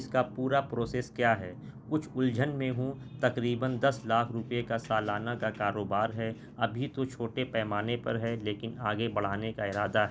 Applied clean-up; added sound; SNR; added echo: none; none; none; none.